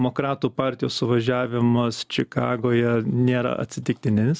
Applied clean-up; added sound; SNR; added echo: none; none; none; none.